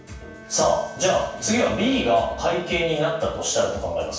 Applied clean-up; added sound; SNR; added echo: none; Bowed string instrument; 19 dB; reverberation time 0.7 s.